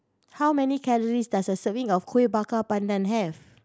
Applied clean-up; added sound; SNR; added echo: none; none; none; none.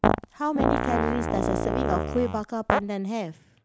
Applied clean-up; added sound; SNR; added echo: none; Fart; -4 dB; none.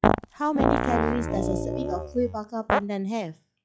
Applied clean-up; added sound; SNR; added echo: classical method log-MMSE.